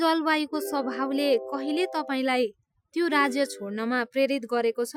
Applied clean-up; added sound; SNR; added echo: classical method Wiener filter.